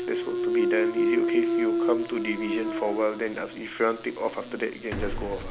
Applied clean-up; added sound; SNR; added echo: none; Thump, thud; -2 dB; none.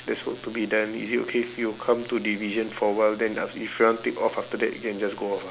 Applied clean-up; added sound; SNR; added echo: none; none; none; none.